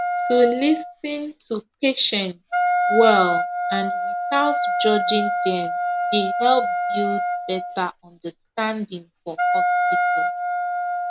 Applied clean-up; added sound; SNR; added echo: none; Wind instrument, woodwind instrument; 0 dB; none.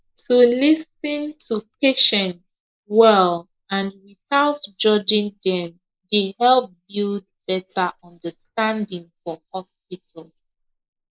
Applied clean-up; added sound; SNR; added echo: neural mask model Resemble Enhance denoiser.